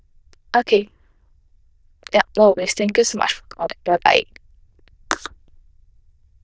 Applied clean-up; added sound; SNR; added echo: neural diffusion model UNIVERSE++.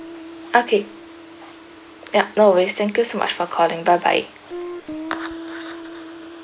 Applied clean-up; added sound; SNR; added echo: none; Guitar; 15 dB; none.